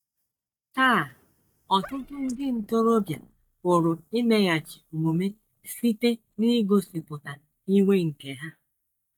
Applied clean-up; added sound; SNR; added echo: neural mask model DeepFilterNet 3.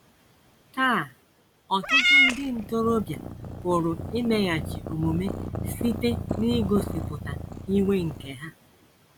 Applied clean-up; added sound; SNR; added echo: none; Meow / Purr; 1 dB; none.